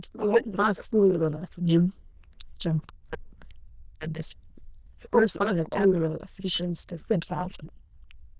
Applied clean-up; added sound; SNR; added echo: neural diffusion model UNIVERSE++.